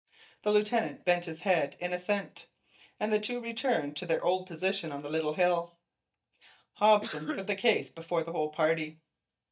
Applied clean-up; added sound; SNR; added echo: neural mask model DeepFilterNet 3.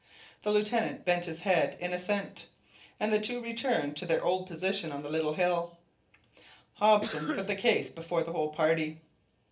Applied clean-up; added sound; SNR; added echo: neural separator model SepFormer DNS4.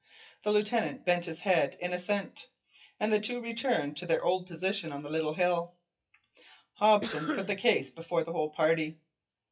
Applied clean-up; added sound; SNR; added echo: classical method WPE with log-MMSE.